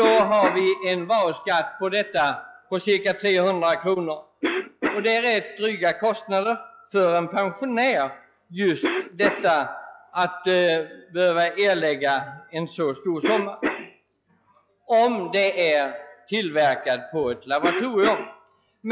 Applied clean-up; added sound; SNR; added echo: classical method log-MMSE.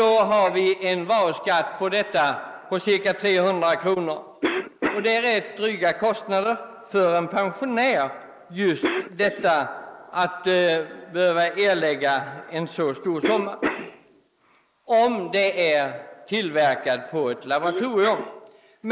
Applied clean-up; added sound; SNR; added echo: neural mask model Resemble Enhance denoiser.